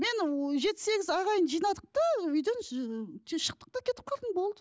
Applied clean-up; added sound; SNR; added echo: none; none; none; none.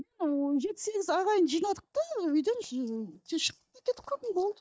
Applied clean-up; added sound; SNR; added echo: neural mask model DeepFilterNet 3.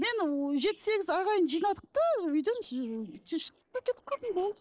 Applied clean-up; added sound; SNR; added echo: neural separator model SepFormer DNS4.